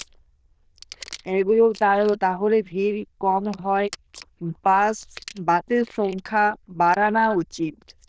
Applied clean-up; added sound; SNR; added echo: neural diffusion model UNIVERSE++.